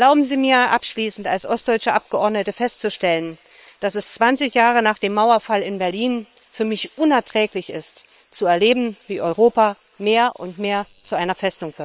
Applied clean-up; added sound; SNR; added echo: neural separator model SepFormer WHAM!.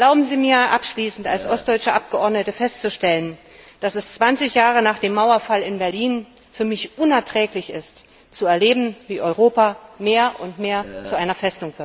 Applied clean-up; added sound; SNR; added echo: none; Burping, eructation; 15 dB; none.